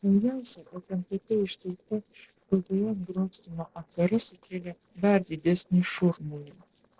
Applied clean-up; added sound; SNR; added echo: neural separator model SepFormer DNS4.